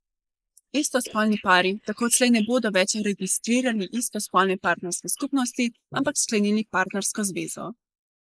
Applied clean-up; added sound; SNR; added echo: neural mask model Resemble Enhance denoiser.